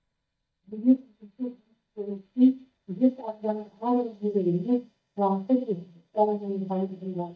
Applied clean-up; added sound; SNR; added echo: neural mask model DeepFilterNet 3.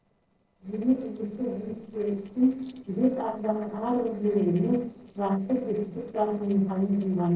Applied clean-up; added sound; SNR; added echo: neural separator model SepFormer DNS4.